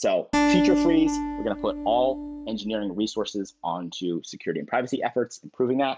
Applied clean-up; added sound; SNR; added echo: neural mask model RNNoise.